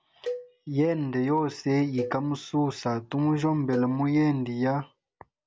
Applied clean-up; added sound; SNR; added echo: none; Cowbell; 14 dB; none.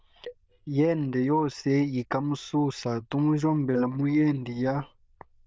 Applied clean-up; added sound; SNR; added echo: neural diffusion model UNIVERSE++.